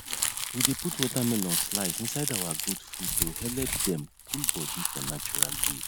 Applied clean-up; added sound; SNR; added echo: none; Crumpling, crinkling; -3 dB; none.